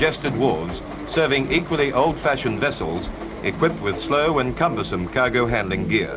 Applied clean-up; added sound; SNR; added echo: none; none; none; none.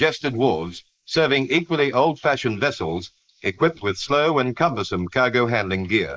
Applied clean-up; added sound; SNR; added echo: neural mask model Resemble Enhance denoiser.